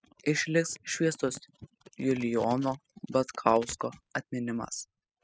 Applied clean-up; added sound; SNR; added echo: classical method spectral subtraction.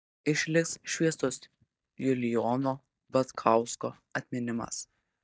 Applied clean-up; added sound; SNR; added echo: neural mask model DeepFilterNet 3.